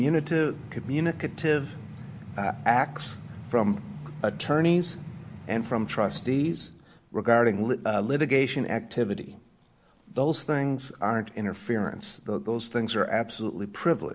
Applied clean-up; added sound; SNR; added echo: none; none; none; none.